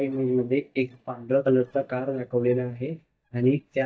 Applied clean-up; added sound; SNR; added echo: neural mask model DeepFilterNet 3.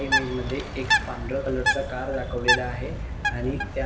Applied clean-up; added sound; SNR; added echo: none; Bird; -3 dB; reverberation time 0.9 s.